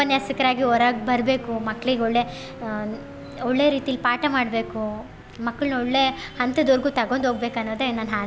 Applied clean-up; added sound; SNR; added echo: none; Wind instrument, woodwind instrument; 18 dB; none.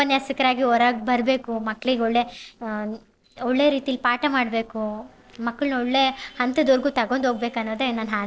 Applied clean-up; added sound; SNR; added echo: neural separator model SepFormer DNS4.